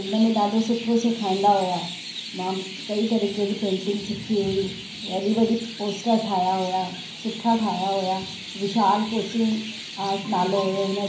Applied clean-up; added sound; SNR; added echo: none; Chirp, tweet; 13 dB; reverberation time 0.6 s.